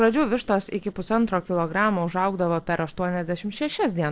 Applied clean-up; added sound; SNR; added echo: neural separator model SepFormer DNS4.